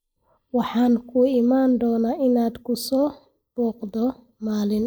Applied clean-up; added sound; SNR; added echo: neural mask model Resemble Enhance denoiser.